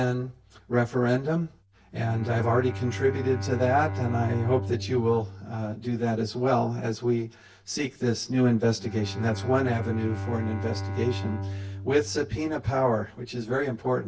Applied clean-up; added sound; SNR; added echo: none; Bowed string instrument; 9 dB; none.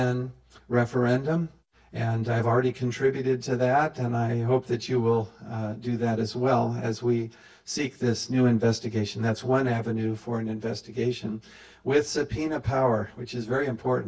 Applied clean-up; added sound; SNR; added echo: none; none; none; none.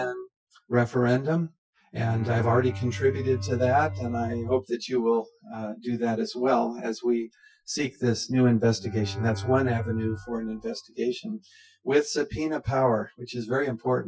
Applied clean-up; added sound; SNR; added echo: classical method Wiener filter.